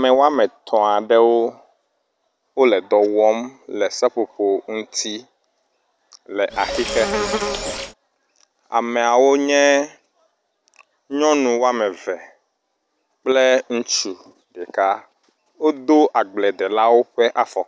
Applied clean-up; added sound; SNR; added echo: none; Insect; 5 dB; none.